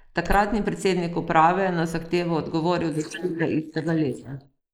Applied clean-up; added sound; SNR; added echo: neural mask model Resemble Enhance denoiser.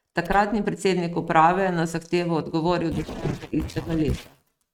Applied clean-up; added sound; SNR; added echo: neural mask model RNNoise.